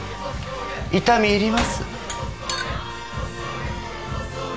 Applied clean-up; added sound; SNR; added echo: none; Slam; 11 dB; none.